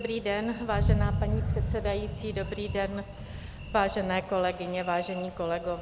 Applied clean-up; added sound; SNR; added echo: none; Thunder; 1 dB; none.